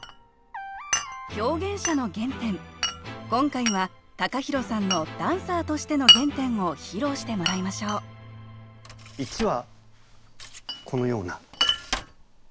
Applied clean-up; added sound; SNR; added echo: none; Glass; 1 dB; none.